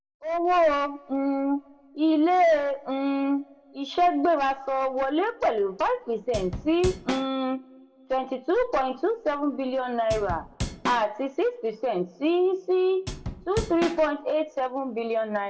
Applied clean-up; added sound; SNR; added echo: none; Drum / Drum kit; 8 dB; reverberation time 1.1 s.